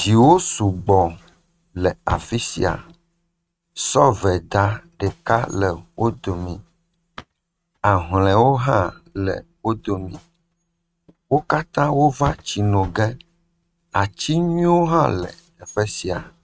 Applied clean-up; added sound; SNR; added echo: neural mask model RNNoise.